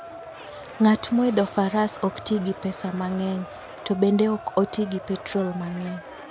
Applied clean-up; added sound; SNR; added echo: none; Crowd; 15 dB; none.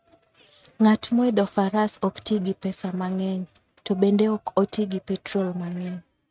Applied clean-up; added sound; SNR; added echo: neural mask model RNNoise.